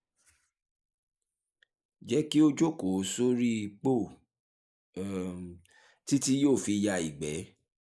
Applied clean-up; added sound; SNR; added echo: neural mask model Resemble Enhance denoiser.